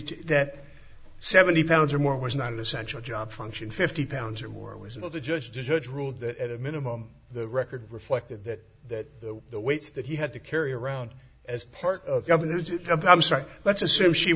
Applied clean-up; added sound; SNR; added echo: none; none; none; none.